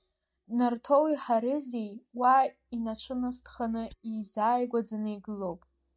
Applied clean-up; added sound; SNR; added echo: neural mask model DeepFilterNet 3.